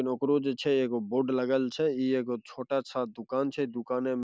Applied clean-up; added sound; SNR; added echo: none; none; none; none.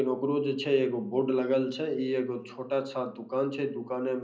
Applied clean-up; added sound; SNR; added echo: none; none; none; reverberation time 0.5 s.